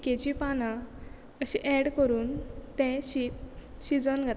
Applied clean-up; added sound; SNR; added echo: none; none; none; none.